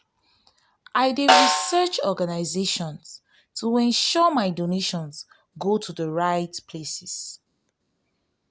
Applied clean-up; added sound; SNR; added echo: none; Snare drum; -1 dB; none.